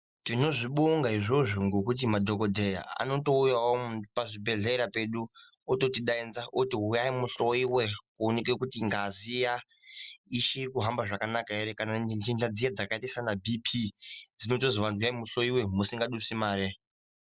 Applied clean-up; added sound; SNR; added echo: neural mask model Resemble Enhance denoiser.